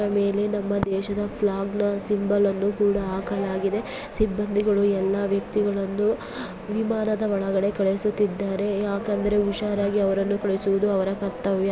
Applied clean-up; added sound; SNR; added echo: none; none; none; none.